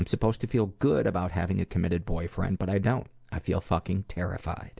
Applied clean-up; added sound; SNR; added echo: none; none; none; none.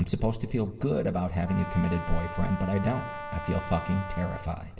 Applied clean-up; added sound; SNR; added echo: none; Brass instrument; 12 dB; reverberation time 2.6 s.